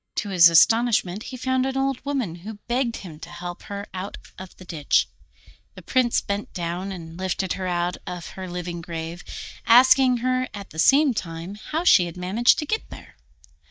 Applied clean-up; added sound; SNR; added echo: neural mask model DeepFilterNet 3.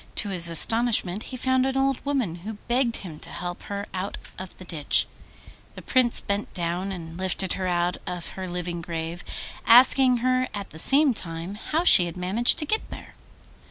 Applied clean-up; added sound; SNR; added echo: none; none; none; none.